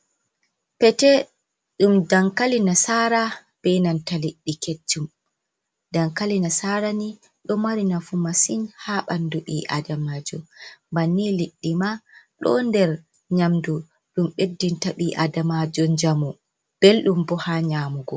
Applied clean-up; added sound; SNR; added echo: none; none; none; none.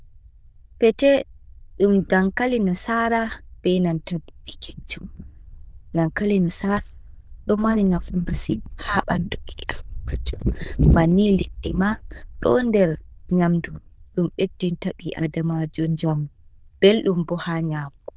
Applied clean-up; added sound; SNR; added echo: neural diffusion model UNIVERSE++.